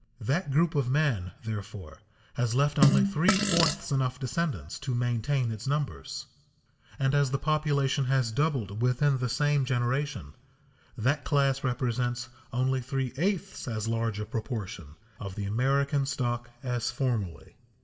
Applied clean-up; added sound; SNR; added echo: none; Fart; -2 dB; reverberation time 0.7 s.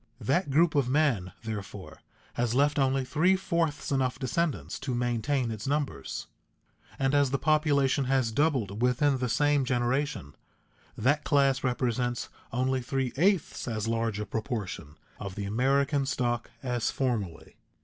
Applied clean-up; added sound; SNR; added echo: none; none; none; none.